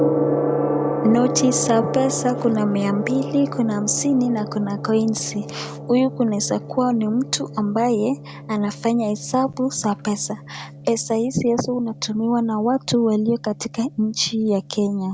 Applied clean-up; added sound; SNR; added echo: none; Gong; 7 dB; none.